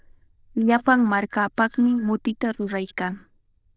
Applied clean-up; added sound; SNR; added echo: neural diffusion model UNIVERSE++.